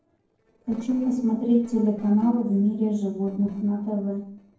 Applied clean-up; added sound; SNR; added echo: neural separator model SepFormer DNS4.